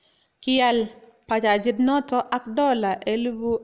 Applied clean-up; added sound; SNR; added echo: none; none; none; none.